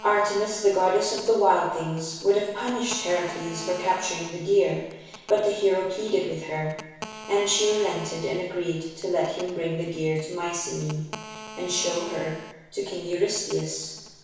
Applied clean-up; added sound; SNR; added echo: none; Telephone; 17 dB; reverberation time 1.1 s.